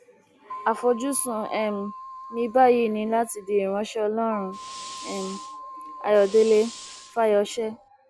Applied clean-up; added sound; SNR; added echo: none; Keyboard (musical) + Fire; 16 dB; none.